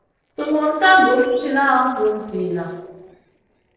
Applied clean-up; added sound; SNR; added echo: neural separator model SepFormer DNS4.